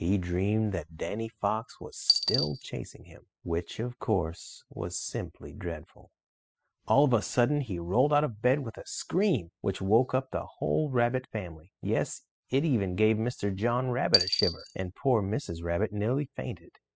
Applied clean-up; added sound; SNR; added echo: classical method spectral subtraction.